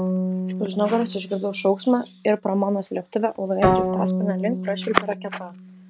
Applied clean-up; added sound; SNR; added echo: none; Bowed string instrument; 3 dB; none.